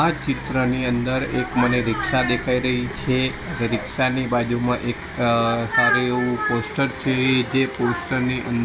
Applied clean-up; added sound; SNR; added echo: none; Plucked string instrument; 14 dB; none.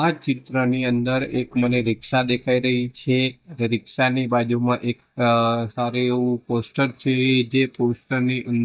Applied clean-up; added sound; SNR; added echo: neural mask model DeepFilterNet 3.